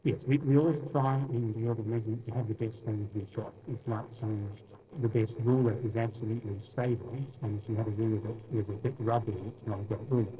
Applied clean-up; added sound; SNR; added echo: neural separator model SepFormer DNS4.